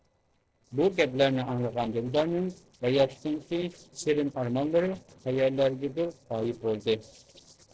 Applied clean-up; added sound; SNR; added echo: neural separator model SepFormer DNS4.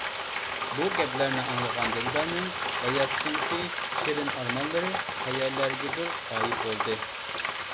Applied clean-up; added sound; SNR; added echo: none; Frying (food); -2 dB; none.